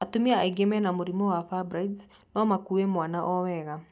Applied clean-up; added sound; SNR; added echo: none; none; none; none.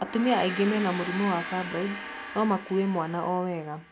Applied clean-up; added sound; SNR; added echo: none; Gong; 10 dB; none.